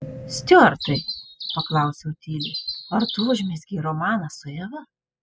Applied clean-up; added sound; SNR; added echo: classical method spectral subtraction.